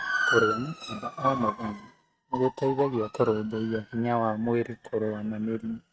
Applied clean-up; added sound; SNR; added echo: neural mask model RNNoise.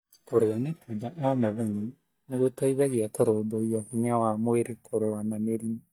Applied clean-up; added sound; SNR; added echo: neural mask model DeepFilterNet 3.